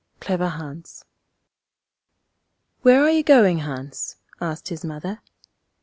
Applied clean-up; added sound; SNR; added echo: none; none; none; none.